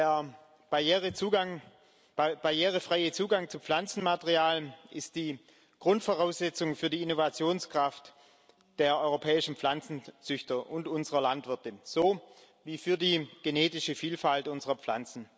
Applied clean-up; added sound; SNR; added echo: none; none; none; none.